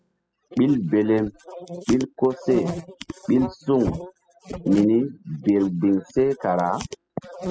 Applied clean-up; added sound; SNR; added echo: classical method spectral subtraction.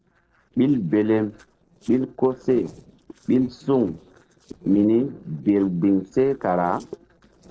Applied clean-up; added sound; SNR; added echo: neural separator model SepFormer DNS4.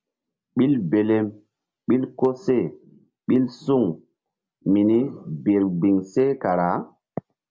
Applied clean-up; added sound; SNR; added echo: none; none; none; none.